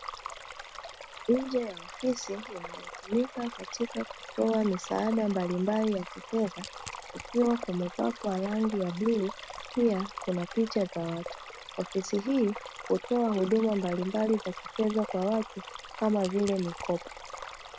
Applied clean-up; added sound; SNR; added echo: none; Crack / Crushing + Stream; 13 dB; none.